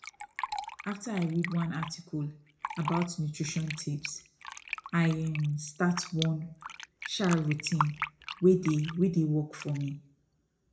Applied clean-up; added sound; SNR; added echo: none; Fill (with liquid); 10 dB; reverberation time 0.3 s.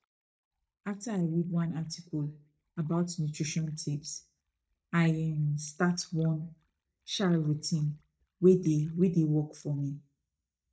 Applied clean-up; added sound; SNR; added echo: neural mask model DeepFilterNet 3.